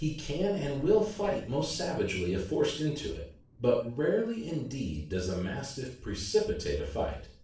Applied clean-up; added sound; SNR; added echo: neural separator model SepFormer DNS4.